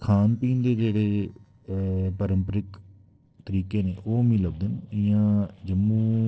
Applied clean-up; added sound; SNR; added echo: neural separator model SepFormer DNS4.